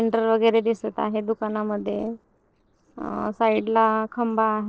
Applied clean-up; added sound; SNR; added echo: neural separator model SepFormer DNS4.